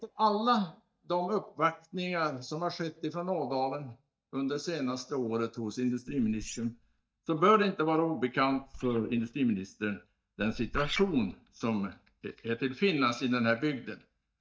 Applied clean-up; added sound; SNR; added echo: neural mask model DeepFilterNet 3.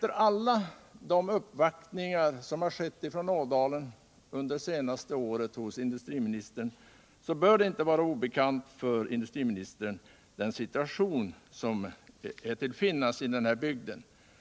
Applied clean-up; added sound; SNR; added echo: none; none; none; none.